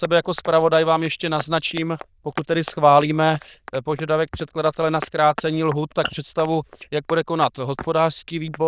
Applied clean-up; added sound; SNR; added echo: neural diffusion model UNIVERSE++.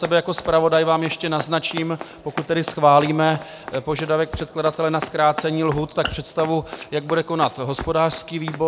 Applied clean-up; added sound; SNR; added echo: none; Run; 15 dB; none.